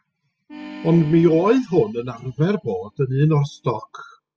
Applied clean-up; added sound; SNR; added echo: classical method spectral subtraction.